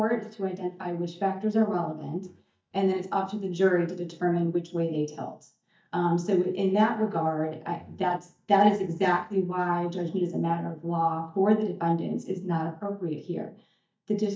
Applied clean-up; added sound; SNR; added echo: neural mask model DeepFilterNet 3.